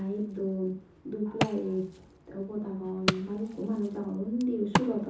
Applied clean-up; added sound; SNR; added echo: none; Wood; 4 dB; reverberation time 0.6 s.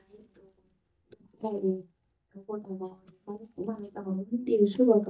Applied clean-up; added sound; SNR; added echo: neural mask model DeepFilterNet 3.